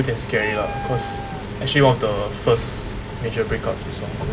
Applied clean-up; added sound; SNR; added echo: none; Meow; 14 dB; none.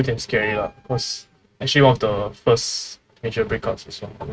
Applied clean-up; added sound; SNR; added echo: neural mask model RNNoise.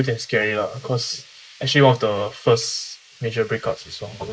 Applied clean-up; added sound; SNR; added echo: neural mask model Resemble Enhance denoiser.